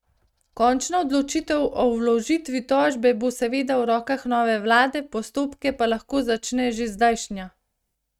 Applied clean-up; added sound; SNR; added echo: neural mask model RNNoise.